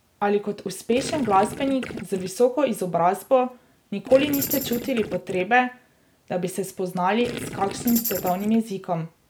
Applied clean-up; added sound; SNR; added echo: none; Tambourine + Gurgling; 9 dB; none.